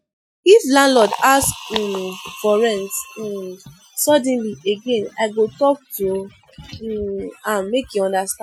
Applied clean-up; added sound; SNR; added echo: classical method Wiener filter.